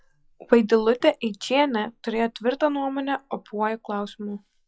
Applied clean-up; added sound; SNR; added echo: classical method log-MMSE.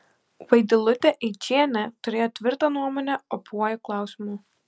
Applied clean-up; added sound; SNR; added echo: none; none; none; none.